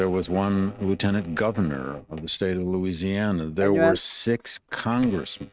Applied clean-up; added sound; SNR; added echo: neural mask model RNNoise.